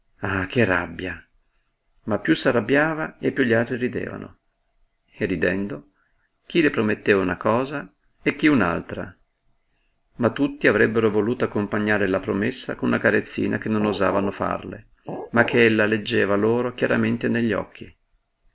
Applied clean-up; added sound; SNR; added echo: none; Glass; 11 dB; none.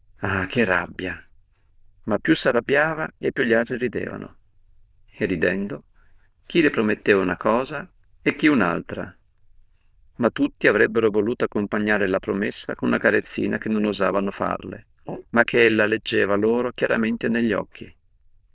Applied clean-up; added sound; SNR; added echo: neural diffusion model UNIVERSE++.